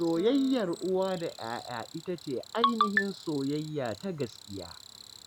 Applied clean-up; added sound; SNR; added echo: none; Piano + Cricket; 18 dB; none.